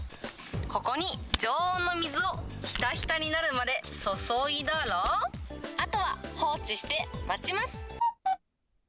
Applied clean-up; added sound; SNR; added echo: none; Camera; 13 dB; none.